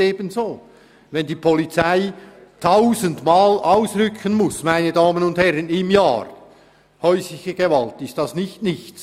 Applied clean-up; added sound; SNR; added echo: none; none; none; none.